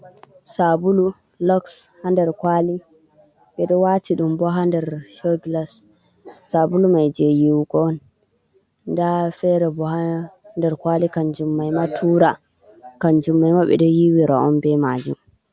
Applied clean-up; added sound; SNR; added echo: none; none; none; none.